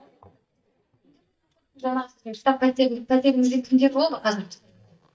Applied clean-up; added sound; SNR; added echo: neural mask model DeepFilterNet 3.